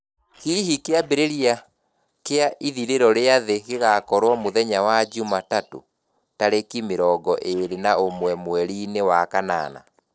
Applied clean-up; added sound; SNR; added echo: neural separator model SepFormer DNS4.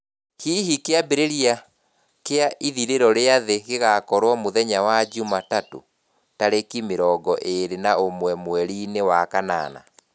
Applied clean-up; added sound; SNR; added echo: none; none; none; none.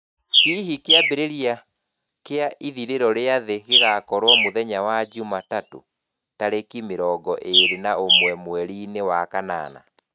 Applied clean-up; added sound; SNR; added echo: neural mask model RNNoise.